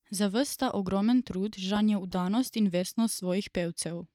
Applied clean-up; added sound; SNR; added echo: neural mask model DeepFilterNet 3.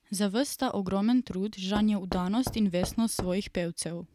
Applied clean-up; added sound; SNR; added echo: none; Knock / Wood; 11 dB; none.